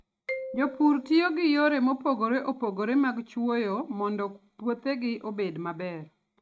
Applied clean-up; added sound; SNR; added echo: neural mask model RNNoise.